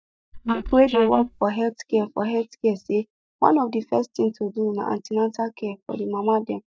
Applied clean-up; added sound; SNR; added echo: neural mask model DeepFilterNet 3.